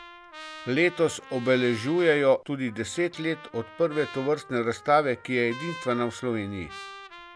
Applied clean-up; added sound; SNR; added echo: none; Trumpet; 17 dB; none.